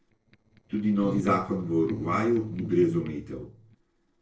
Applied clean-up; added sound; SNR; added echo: neural separator model SepFormer DNS4.